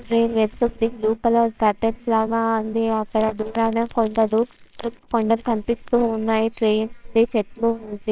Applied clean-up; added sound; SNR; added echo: neural separator model SepFormer WHAMR!.